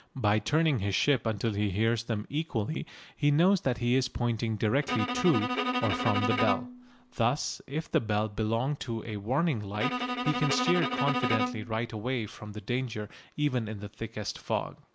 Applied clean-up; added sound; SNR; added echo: none; Bowed string instrument; 3 dB; none.